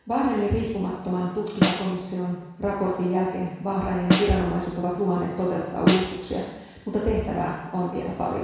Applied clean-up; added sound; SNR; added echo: none; Snare drum; 3 dB; reverberation time 1.1 s.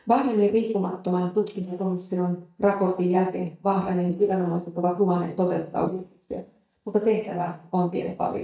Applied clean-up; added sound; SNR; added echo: neural mask model DeepFilterNet 3.